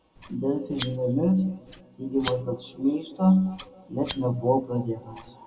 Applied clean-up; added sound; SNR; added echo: none; Scissors; 10 dB; reverberation time 1.9 s.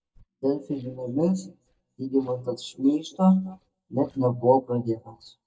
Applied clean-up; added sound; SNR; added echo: neural mask model DeepFilterNet 3.